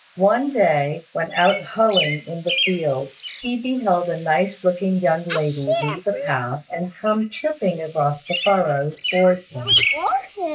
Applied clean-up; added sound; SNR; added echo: neural mask model Resemble Enhance denoiser.